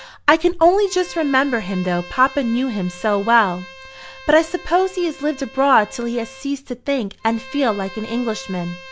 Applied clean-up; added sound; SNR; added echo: none; Bowed string instrument; 19 dB; none.